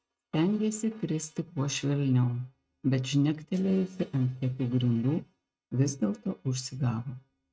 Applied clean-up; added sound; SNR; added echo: neural mask model RNNoise.